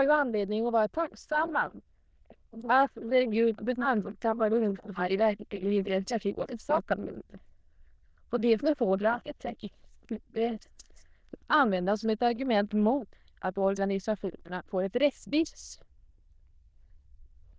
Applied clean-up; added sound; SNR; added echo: neural diffusion model UNIVERSE++.